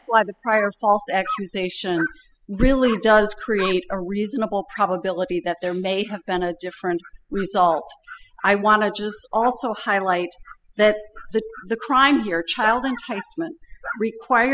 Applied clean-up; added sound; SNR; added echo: classical method spectral subtraction.